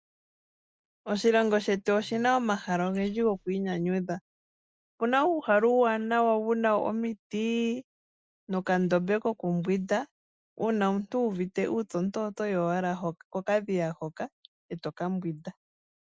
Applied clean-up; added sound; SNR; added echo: neural mask model Resemble Enhance denoiser.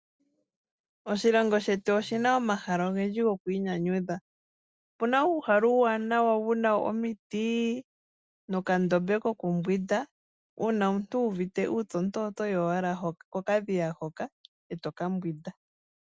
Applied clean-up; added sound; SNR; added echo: none; none; none; none.